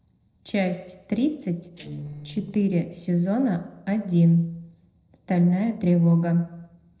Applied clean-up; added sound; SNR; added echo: neural separator model SepFormer DNS4.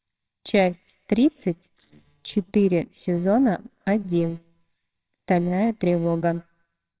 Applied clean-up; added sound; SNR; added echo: neural separator model SepFormer WHAMR!.